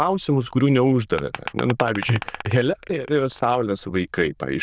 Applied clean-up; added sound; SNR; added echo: neural diffusion model UNIVERSE++.